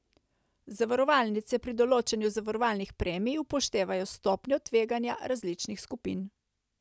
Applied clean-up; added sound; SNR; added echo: none; none; none; none.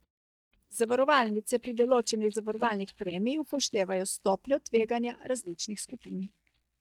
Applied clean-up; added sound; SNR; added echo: neural mask model DeepFilterNet 3.